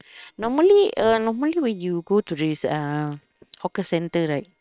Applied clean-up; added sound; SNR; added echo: neural separator model SepFormer WHAM!.